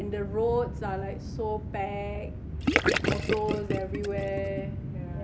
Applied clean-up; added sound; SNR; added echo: none; Gurgling / Liquid; -2 dB; none.